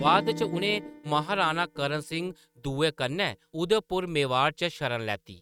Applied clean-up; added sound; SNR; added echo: neural mask model RNNoise.